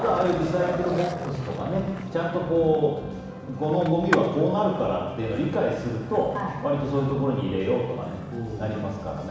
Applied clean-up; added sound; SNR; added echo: none; Skateboard; 12 dB; reverberation time 1.1 s.